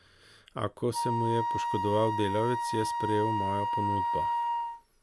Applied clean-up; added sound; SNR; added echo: none; Wind instrument, woodwind instrument; -1 dB; none.